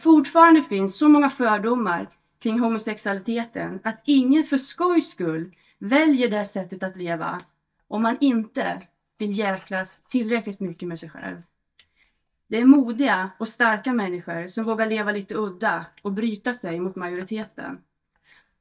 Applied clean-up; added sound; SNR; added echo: neural mask model DeepFilterNet 3.